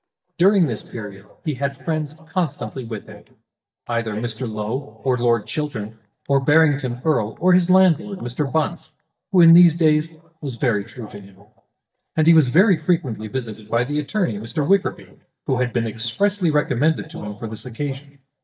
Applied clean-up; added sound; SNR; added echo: neural mask model DeepFilterNet 3.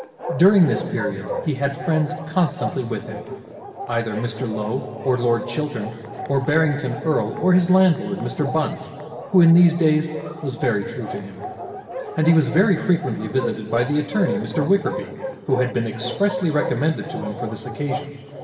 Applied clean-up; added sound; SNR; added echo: none; Bark; 11 dB; reverberation time 2.4 s.